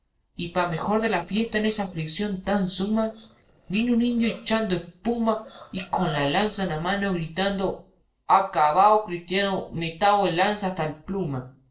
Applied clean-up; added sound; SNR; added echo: neural separator model SepFormer DNS4.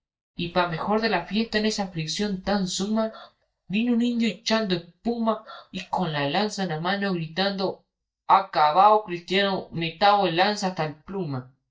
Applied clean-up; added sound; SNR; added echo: neural mask model DeepFilterNet 3.